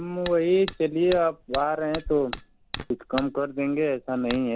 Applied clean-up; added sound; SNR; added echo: none; Hammer; 14 dB; none.